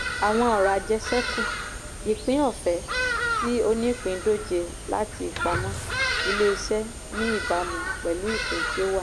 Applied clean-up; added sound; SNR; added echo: none; Bird vocalization, bird call, bird song; 3 dB; none.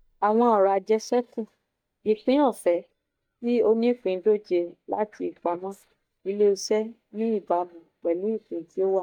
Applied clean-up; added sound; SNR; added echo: neural mask model DeepFilterNet 3.